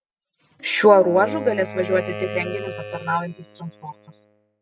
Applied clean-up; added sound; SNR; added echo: classical method spectral subtraction.